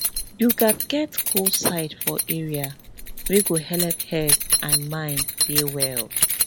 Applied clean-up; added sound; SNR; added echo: none; Keys jangling; -1 dB; none.